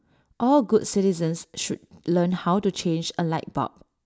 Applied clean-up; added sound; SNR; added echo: none; none; none; none.